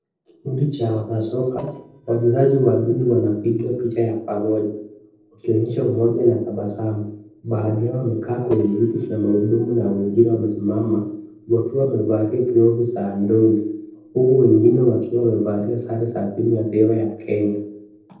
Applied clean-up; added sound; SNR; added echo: neural separator model SepFormer DNS4.